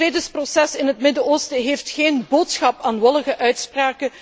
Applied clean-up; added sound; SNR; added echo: none; none; none; none.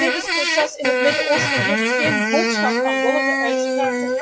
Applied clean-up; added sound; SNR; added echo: classical method WPE with log-MMSE.